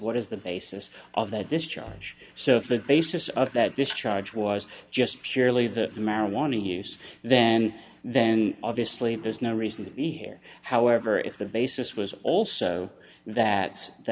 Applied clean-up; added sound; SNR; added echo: none; none; none; none.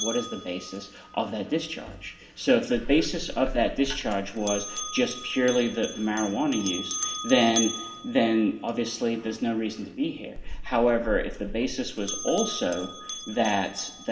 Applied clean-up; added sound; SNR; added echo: none; Bell; 9 dB; reverberation time 1.7 s.